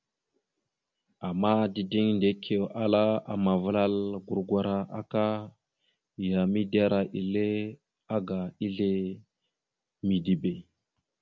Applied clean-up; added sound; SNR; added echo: none; none; none; none.